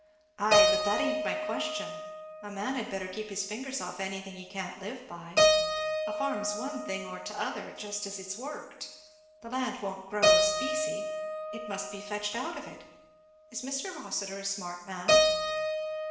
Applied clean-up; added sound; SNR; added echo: none; Keyboard (musical); -5 dB; reverberation time 1.0 s.